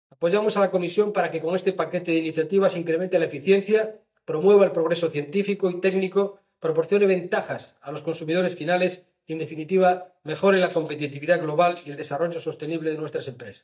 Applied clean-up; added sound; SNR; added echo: neural mask model DeepFilterNet 3.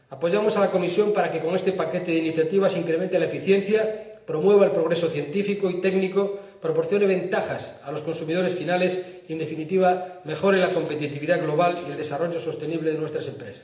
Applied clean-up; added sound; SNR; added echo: none; Tambourine; 18 dB; reverberation time 0.8 s.